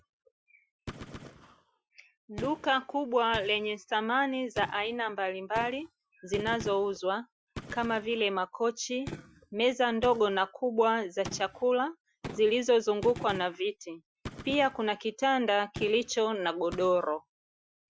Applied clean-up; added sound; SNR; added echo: classical method Wiener filter.